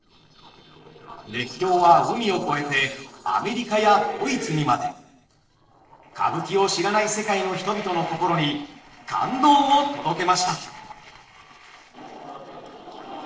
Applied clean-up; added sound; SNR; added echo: neural separator model SepFormer DNS4.